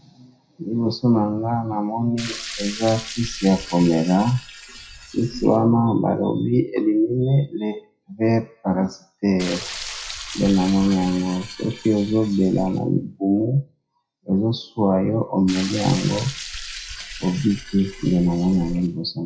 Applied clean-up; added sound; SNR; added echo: classical method WPE with log-MMSE.